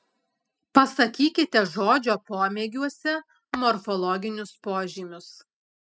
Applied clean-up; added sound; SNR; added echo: classical method spectral subtraction.